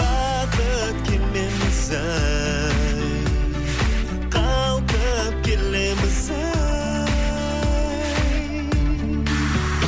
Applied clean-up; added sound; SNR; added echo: none; none; none; none.